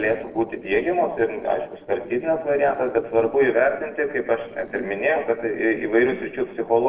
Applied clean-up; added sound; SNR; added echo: neural separator model SepFormer DNS4.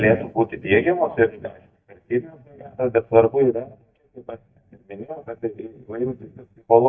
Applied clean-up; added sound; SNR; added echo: neural mask model DeepFilterNet 3.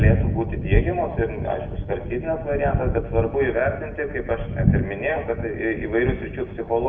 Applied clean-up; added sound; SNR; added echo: none; Thunder; -1 dB; reverberation time 0.8 s.